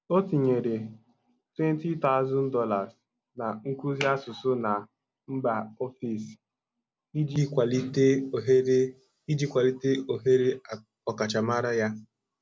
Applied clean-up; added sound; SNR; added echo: none; none; none; none.